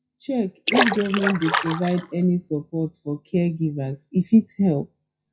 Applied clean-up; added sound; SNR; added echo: classical method WPE with log-MMSE.